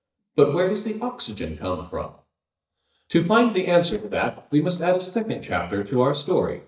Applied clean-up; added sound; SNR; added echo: neural mask model DeepFilterNet 3.